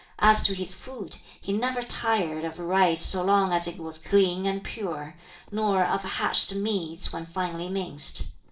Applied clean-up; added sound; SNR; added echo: neural separator model SepFormer DNS4.